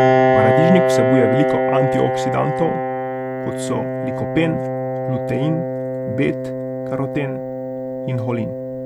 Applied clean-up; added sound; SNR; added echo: none; Piano; -3 dB; none.